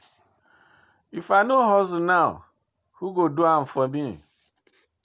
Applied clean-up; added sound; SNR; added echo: none; none; none; none.